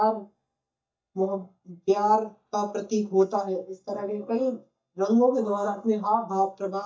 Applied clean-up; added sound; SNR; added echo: neural mask model DeepFilterNet 3.